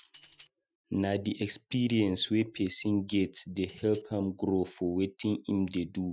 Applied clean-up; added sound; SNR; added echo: classical method Wiener filter.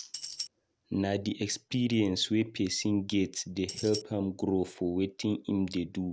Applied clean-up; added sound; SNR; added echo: none; Tambourine; 8 dB; none.